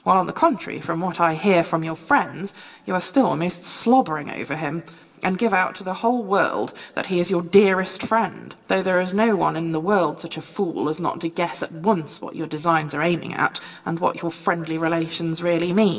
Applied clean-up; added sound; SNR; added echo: none; none; none; reverberation time 1.1 s.